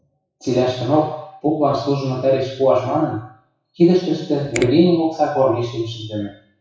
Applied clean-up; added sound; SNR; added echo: classical method WPE with log-MMSE.